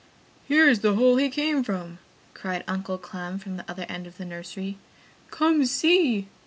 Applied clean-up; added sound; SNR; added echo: none; none; none; none.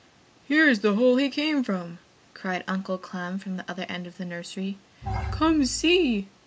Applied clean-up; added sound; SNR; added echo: none; Bowed string instrument; 8 dB; none.